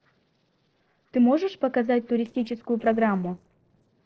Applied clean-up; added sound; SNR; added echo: neural separator model SepFormer DNS4.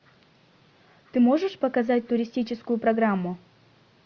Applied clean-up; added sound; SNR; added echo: none; none; none; none.